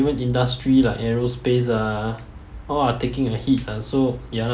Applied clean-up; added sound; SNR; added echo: none; none; none; none.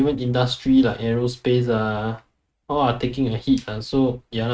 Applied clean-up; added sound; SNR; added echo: neural mask model RNNoise.